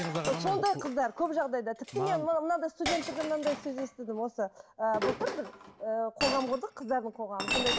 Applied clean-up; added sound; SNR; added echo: none; Chink, clink; 6 dB; none.